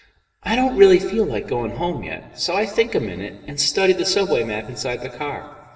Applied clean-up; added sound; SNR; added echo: none; none; none; reverberation time 1.6 s.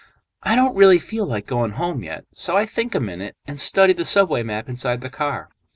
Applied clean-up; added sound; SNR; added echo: none; none; none; none.